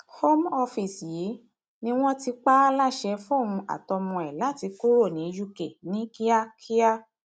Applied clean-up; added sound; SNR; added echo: none; none; none; none.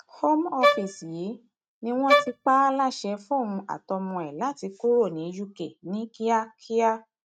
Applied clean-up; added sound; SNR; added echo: neural mask model RNNoise.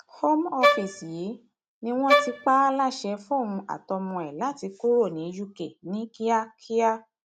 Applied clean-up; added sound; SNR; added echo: none; Wind instrument, woodwind instrument; -4 dB; none.